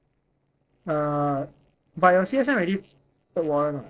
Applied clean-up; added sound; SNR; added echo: neural separator model SepFormer DNS4.